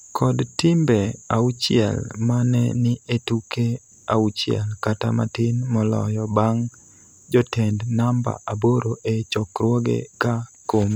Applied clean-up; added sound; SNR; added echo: none; none; none; none.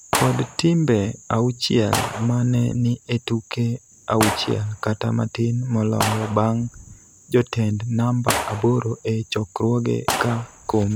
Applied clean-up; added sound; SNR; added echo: none; Gunshot, gunfire; 9 dB; none.